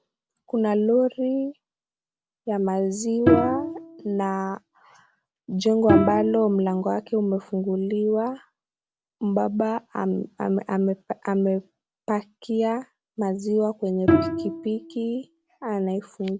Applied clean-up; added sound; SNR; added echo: none; Bowed string instrument; 2 dB; none.